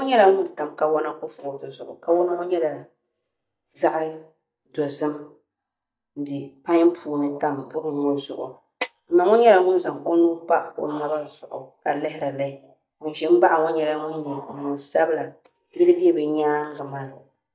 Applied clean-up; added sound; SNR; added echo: neural mask model DeepFilterNet 3.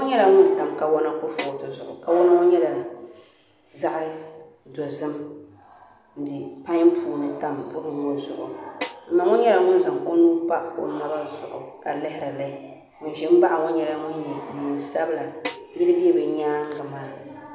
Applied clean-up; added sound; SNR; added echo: none; Snare drum; 14 dB; none.